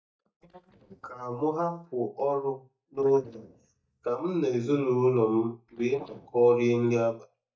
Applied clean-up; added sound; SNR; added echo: neural mask model DeepFilterNet 3.